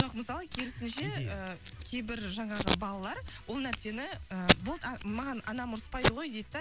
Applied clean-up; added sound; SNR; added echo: none; Packing tape, duct tape; -3 dB; none.